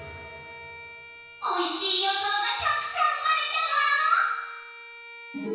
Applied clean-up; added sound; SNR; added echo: none; Bowed string instrument; 18 dB; reverberation time 1.1 s.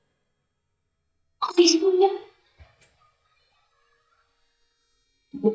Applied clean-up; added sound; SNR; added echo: neural mask model DeepFilterNet 3.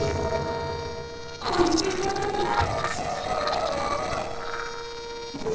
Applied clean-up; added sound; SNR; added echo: neural separator model SepFormer DNS4.